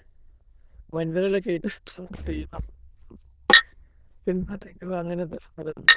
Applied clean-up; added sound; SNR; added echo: neural diffusion model UNIVERSE++.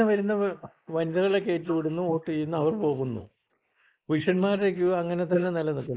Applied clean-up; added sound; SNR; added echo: neural mask model Resemble Enhance denoiser.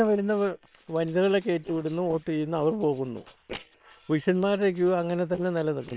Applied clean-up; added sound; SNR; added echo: neural separator model SepFormer WHAM!.